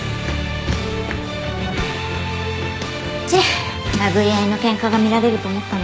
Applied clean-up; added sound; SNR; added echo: none; none; none; none.